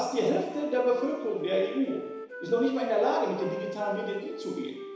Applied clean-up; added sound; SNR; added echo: none; Wind instrument, woodwind instrument; 12 dB; reverberation time 1.0 s.